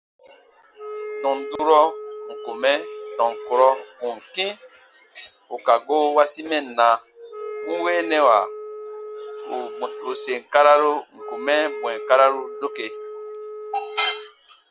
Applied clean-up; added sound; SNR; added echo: none; Wind instrument, woodwind instrument; 11 dB; none.